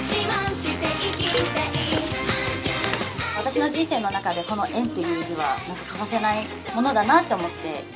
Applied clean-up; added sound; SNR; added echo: none; Cowbell; 12 dB; none.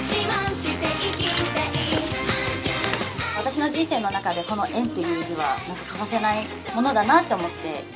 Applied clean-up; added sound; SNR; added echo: none; none; none; none.